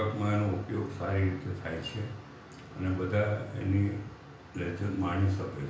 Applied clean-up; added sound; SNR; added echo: none; none; none; reverberation time 0.5 s.